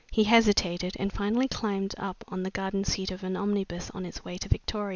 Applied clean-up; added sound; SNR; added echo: none; none; none; none.